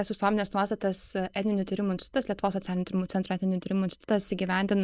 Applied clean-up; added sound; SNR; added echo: neural mask model DeepFilterNet 3.